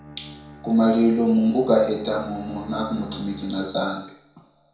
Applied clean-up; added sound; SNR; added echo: none; Bowed string instrument; 17 dB; reverberation time 0.6 s.